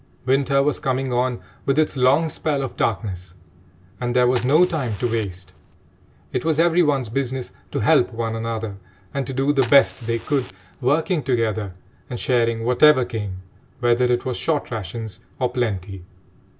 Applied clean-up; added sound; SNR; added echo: none; Fire; 17 dB; none.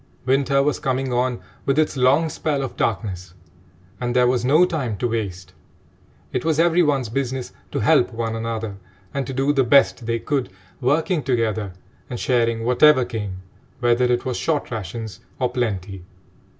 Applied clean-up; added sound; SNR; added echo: none; none; none; none.